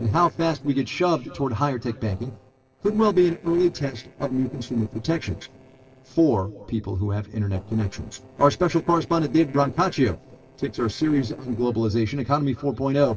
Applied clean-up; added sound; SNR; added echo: neural separator model SepFormer DNS4.